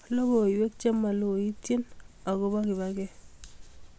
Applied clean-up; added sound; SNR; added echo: none; none; none; none.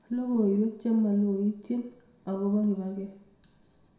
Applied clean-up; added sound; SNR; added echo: none; none; none; reverberation time 0.6 s.